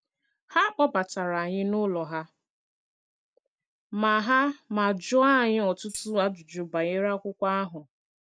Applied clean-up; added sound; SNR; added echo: none; Tambourine; 14 dB; none.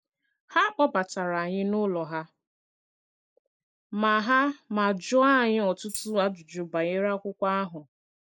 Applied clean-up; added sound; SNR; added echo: neural mask model Resemble Enhance denoiser.